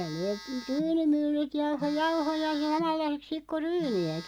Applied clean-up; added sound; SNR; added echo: none; Telephone; 17 dB; none.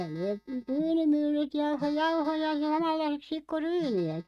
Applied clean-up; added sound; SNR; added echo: neural mask model RNNoise.